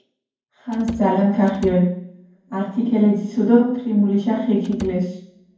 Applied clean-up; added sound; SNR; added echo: none; Slam / Wood; 18 dB; reverberation time 0.9 s.